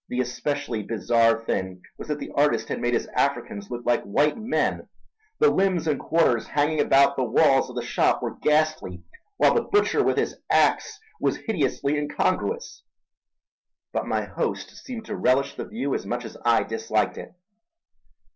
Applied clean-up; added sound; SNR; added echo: none; none; none; none.